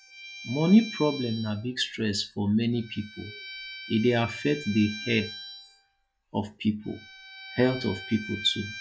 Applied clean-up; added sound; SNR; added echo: classical method log-MMSE.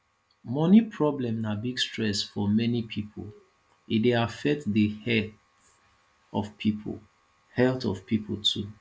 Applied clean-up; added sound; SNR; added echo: none; none; none; none.